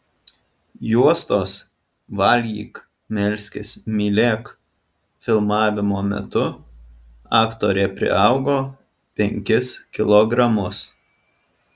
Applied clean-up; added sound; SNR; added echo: none; none; none; none.